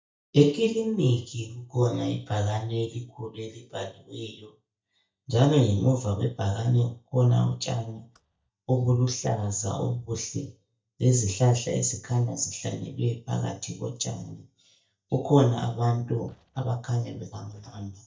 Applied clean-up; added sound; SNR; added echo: neural mask model DeepFilterNet 3.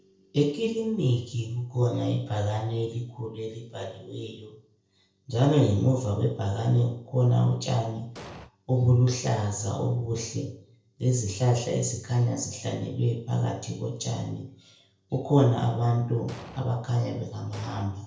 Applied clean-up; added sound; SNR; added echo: neural separator model SepFormer DNS4.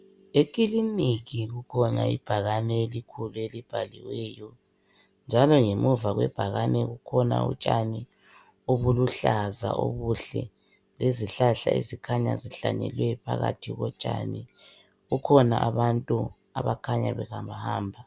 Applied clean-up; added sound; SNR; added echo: none; none; none; none.